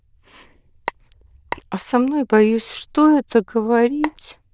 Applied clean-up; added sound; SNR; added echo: neural diffusion model UNIVERSE++.